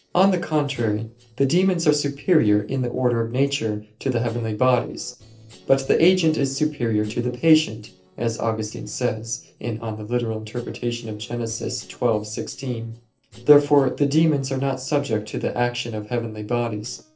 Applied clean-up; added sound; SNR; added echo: neural separator model SepFormer DNS4.